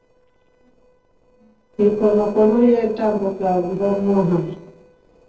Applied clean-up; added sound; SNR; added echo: neural separator model SepFormer DNS4.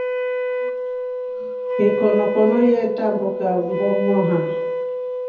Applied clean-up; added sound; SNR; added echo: none; Wind instrument, woodwind instrument; 2 dB; reverberation time 0.5 s.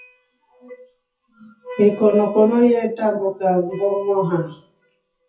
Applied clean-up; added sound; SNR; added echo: classical method WPE with log-MMSE.